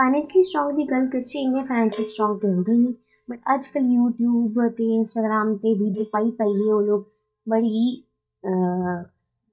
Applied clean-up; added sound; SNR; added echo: neural mask model DeepFilterNet 3.